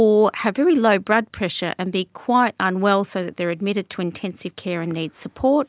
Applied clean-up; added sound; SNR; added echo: none; none; none; none.